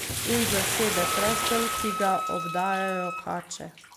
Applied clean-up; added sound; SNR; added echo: none; Wind instrument, woodwind instrument + Bathtub (filling or washing); 0 dB; none.